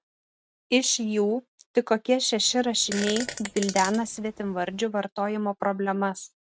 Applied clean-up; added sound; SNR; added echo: none; Fart; 10 dB; none.